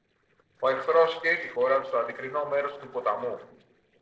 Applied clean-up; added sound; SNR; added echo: neural separator model SepFormer DNS4.